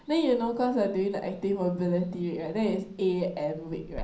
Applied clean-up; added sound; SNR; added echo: none; Water; 19 dB; reverberation time 0.6 s.